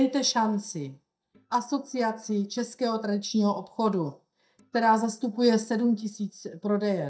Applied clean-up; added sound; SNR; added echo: neural mask model DeepFilterNet 3.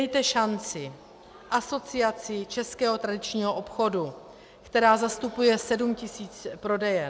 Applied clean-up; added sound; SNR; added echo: none; none; none; none.